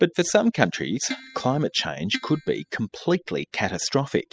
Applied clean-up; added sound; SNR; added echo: classical method spectral subtraction.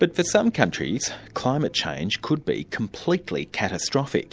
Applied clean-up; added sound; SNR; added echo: none; none; none; none.